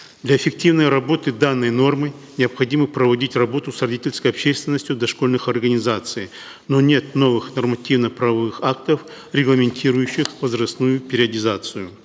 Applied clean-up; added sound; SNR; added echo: none; none; none; none.